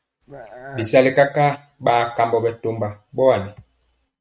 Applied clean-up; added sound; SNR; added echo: neural mask model RNNoise.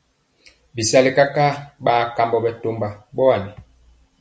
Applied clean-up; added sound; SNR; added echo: none; none; none; none.